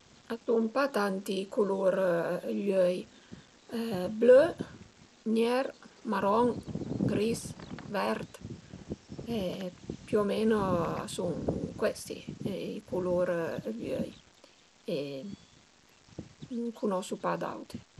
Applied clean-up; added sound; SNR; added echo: none; Bird vocalization, bird call, bird song; 11 dB; none.